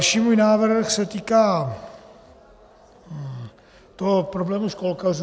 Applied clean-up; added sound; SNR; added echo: none; none; none; none.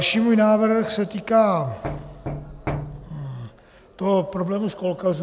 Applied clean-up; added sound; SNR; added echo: none; Knock; 10 dB; none.